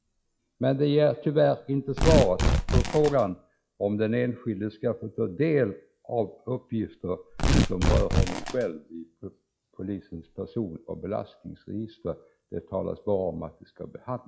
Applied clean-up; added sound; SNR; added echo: classical method log-MMSE.